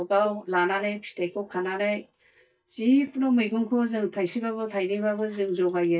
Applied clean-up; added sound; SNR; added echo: neural mask model DeepFilterNet 3.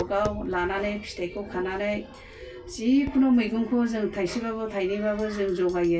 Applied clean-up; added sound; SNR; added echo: none; Tap; 17 dB; reverberation time 0.1 s.